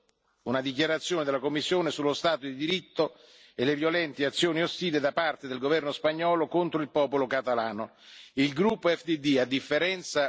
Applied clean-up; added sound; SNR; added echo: none; none; none; none.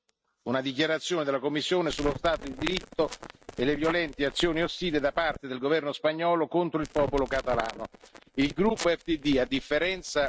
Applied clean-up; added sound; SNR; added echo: neural mask model RNNoise.